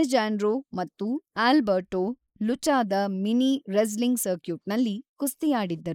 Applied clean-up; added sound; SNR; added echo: neural mask model Resemble Enhance denoiser.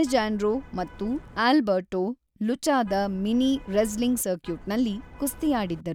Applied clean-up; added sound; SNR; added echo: none; Vehicle horn, car horn, honking; 19 dB; none.